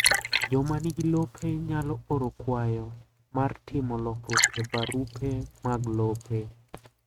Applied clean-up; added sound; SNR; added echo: neural mask model RNNoise.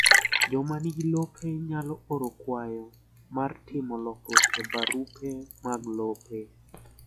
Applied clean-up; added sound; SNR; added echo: classical method log-MMSE.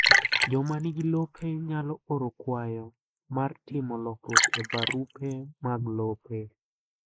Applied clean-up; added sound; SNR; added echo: neural mask model Resemble Enhance denoiser.